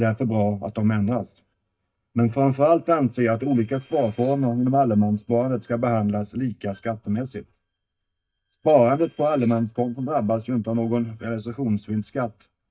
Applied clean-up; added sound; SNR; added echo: neural mask model DeepFilterNet 3.